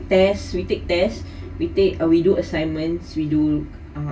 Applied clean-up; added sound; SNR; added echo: none; none; none; reverberation time 0.2 s.